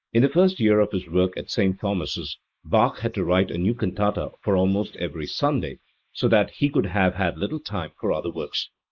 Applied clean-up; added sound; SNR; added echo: neural mask model Resemble Enhance denoiser.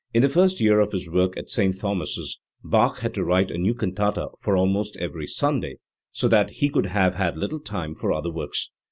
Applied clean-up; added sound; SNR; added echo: none; none; none; none.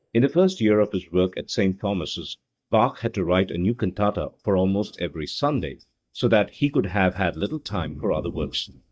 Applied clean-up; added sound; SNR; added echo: neural mask model DeepFilterNet 3.